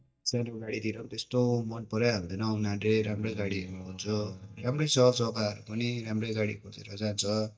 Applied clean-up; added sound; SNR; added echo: neural mask model DeepFilterNet 3.